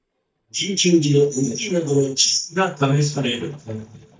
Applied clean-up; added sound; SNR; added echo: neural mask model DeepFilterNet 3.